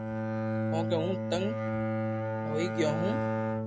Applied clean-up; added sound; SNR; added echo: none; Bowed string instrument; -4 dB; none.